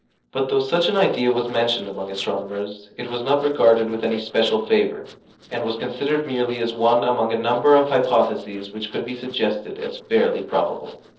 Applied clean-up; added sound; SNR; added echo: neural separator model SepFormer DNS4.